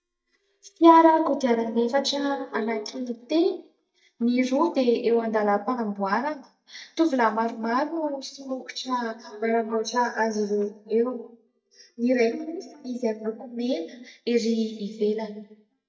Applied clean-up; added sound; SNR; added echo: neural mask model DeepFilterNet 3.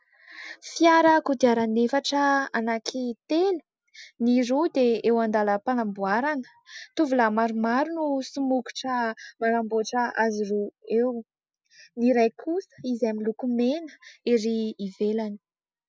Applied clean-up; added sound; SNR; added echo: none; none; none; none.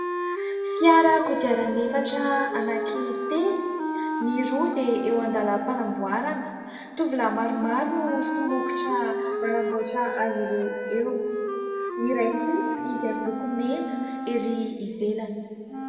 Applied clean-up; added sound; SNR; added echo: none; Wind instrument, woodwind instrument; 4 dB; reverberation time 2.0 s.